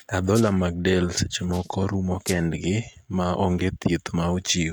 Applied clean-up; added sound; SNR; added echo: neural mask model RNNoise.